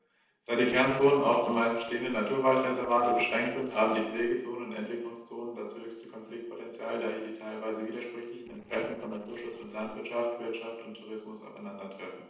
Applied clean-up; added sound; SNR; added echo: neural separator model SepFormer DNS4.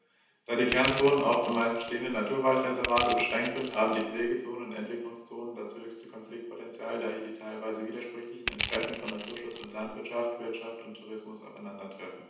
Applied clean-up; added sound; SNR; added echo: none; Crushing; 3 dB; reverberation time 0.9 s.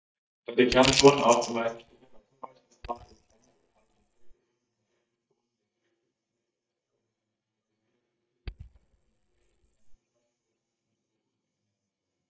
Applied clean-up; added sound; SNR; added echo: neural mask model DeepFilterNet 3.